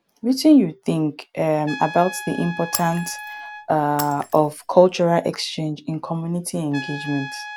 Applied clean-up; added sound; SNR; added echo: none; Shatter + Trumpet; 15 dB; none.